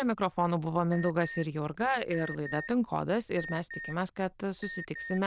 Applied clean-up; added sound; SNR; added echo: neural diffusion model UNIVERSE++.